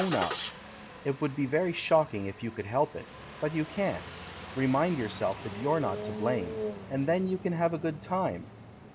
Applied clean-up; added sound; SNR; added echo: none; Engine starting; 10 dB; none.